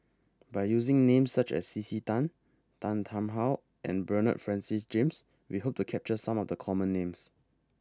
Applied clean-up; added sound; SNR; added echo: none; none; none; none.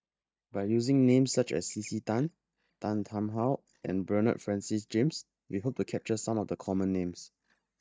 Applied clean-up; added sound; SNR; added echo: neural mask model DeepFilterNet 3.